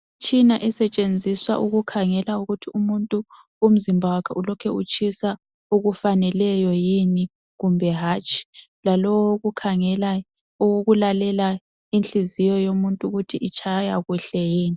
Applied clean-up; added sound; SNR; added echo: none; none; none; none.